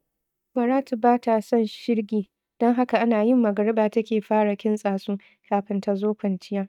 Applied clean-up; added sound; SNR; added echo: neural mask model DeepFilterNet 3.